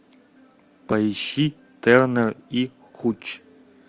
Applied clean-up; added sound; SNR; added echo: none; none; none; none.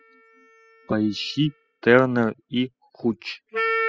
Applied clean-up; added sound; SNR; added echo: classical method spectral subtraction.